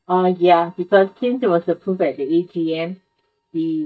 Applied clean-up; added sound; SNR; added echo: neural mask model DeepFilterNet 3.